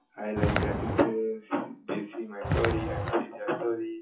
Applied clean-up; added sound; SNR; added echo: classical method WPE with log-MMSE.